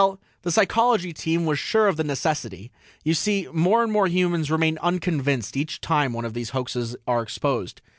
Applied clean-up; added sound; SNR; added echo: none; none; none; none.